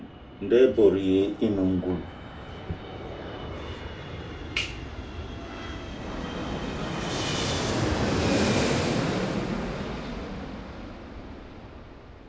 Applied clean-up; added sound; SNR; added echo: none; Fixed-wing aircraft, airplane; 1 dB; reverberation time 0.3 s.